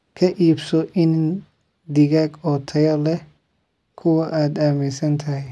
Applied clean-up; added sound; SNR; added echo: none; none; none; none.